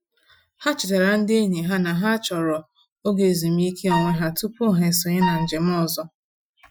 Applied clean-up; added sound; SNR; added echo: classical method Wiener filter.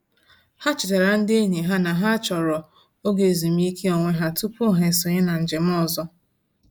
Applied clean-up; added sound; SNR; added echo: neural mask model Resemble Enhance denoiser.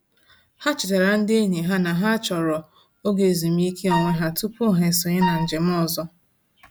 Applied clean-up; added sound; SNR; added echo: none; Wind instrument, woodwind instrument; 6 dB; none.